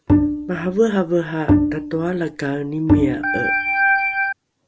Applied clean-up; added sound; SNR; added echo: none; Organ + Bowed string instrument; -3 dB; none.